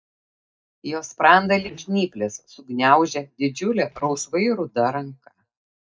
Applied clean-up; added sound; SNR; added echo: neural mask model DeepFilterNet 3.